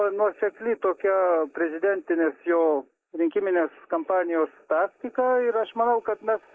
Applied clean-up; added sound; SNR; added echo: neural mask model Resemble Enhance denoiser.